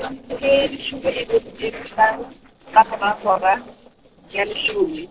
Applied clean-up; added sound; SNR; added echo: neural separator model SepFormer DNS4.